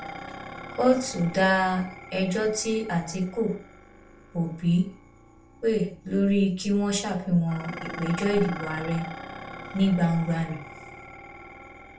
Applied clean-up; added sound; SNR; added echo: none; Dishes, pots, and pans; 14 dB; reverberation time 0.3 s.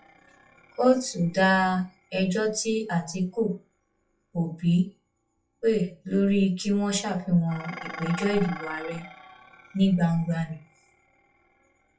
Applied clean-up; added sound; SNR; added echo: classical method WPE with log-MMSE.